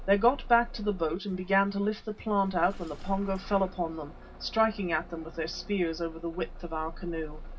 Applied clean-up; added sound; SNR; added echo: none; Engine starting / Bus; 12 dB; reverberation time 0.4 s.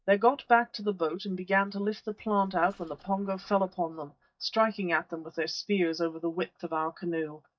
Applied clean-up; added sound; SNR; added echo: neural mask model DeepFilterNet 3.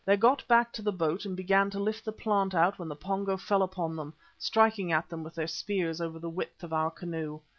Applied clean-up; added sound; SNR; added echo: none; none; none; none.